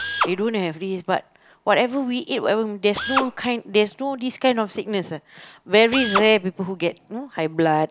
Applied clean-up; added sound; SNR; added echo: none; Drill; 10 dB; none.